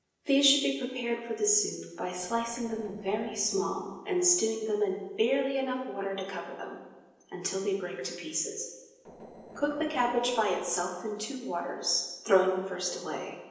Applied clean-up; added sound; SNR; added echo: neural separator model SepFormer DNS4.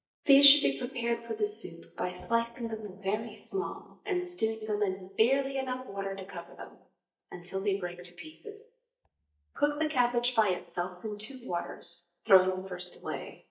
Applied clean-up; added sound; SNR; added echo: neural mask model DeepFilterNet 3.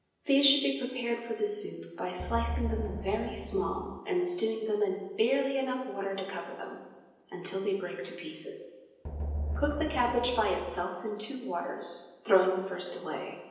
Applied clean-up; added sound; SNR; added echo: none; Drum; 5 dB; reverberation time 1.0 s.